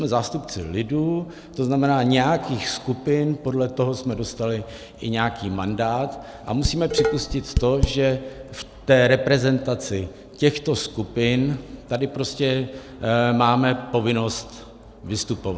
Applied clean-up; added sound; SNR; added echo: none; Dishes, pots, and pans; 2 dB; none.